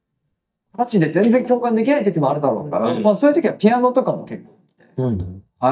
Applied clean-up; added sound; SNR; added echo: neural mask model DeepFilterNet 3.